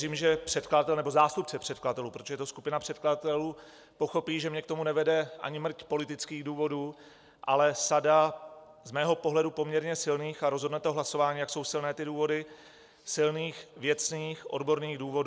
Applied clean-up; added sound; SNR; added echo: none; none; none; none.